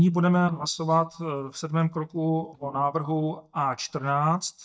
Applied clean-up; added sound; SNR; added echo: neural mask model DeepFilterNet 3.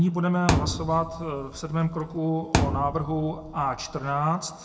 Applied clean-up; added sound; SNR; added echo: none; Thump, thud; 3 dB; reverberation time 1.4 s.